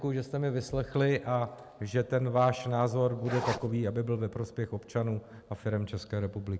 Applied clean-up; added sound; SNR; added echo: none; Zipper (clothing); 6 dB; none.